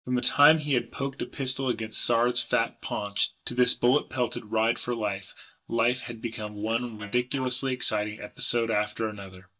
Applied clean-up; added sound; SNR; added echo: neural mask model DeepFilterNet 3.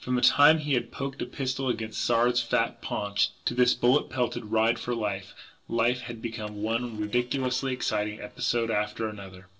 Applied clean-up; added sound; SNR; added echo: neural separator model SepFormer DNS4.